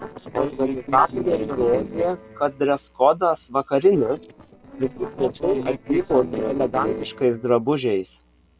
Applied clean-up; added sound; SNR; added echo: neural separator model SepFormer DNS4.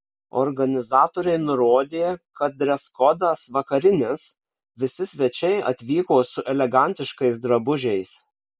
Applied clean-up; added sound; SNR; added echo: none; none; none; none.